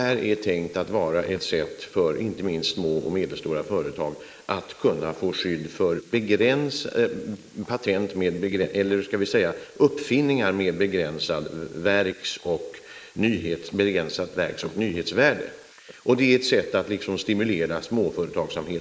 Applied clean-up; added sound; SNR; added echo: neural mask model Resemble Enhance denoiser.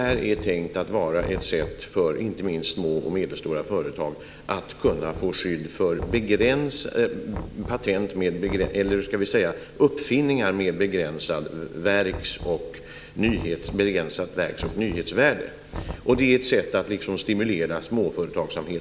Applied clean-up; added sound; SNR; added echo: none; Knock; 15 dB; none.